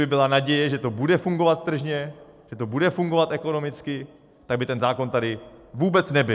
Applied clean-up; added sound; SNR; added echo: none; none; none; none.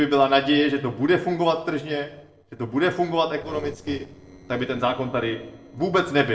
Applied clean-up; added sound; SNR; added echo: neural separator model SepFormer DNS4.